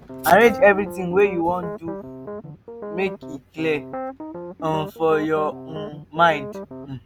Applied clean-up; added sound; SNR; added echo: none; Piano; 12 dB; none.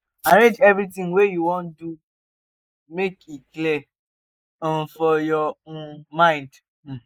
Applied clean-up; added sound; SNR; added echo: neural mask model Resemble Enhance denoiser.